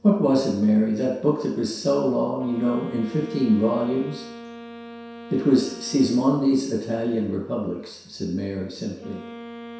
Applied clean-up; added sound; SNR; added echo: none; Wind instrument, woodwind instrument; 18 dB; reverberation time 0.7 s.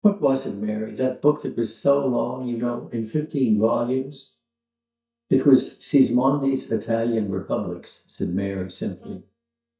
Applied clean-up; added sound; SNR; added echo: neural mask model DeepFilterNet 3.